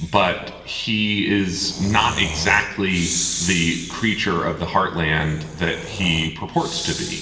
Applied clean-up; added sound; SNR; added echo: none; Breathing; 10 dB; reverberation time 1.1 s.